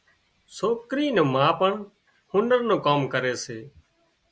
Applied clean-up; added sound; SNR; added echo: none; none; none; none.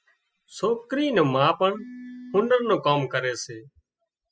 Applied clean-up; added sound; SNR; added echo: classical method spectral subtraction.